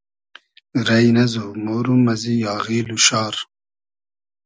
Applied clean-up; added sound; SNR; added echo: none; none; none; none.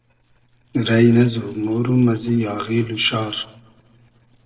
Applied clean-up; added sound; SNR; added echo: neural separator model SepFormer DNS4.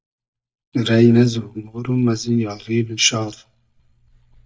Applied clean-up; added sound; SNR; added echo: neural mask model DeepFilterNet 3.